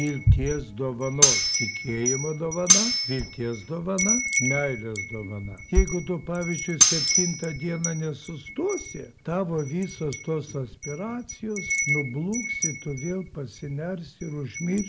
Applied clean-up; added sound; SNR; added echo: none; Wind chime + Cutlery, silverware; -2 dB; none.